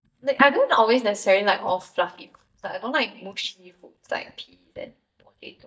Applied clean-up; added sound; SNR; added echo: neural mask model DeepFilterNet 3.